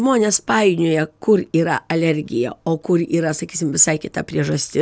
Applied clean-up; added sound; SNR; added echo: none; none; none; none.